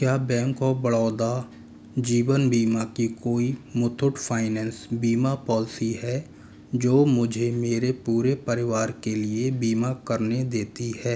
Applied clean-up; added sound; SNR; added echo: none; none; none; none.